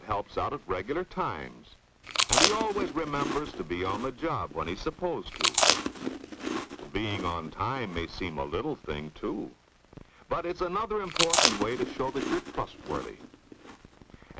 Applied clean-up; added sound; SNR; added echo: none; Chewing, mastication; -2 dB; none.